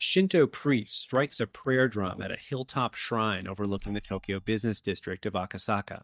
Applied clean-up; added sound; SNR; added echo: neural mask model DeepFilterNet 3.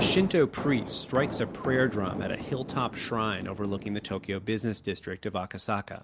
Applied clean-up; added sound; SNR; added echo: none; none; none; none.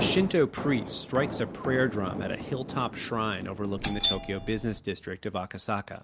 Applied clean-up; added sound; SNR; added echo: none; Doorbell; 3 dB; none.